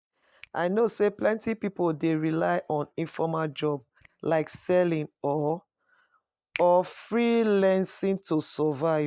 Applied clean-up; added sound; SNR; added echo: neural mask model DeepFilterNet 3.